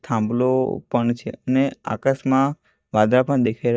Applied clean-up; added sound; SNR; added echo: neural mask model DeepFilterNet 3.